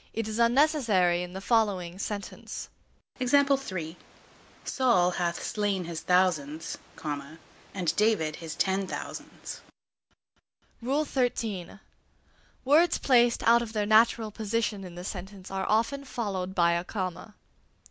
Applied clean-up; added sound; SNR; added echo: none; none; none; none.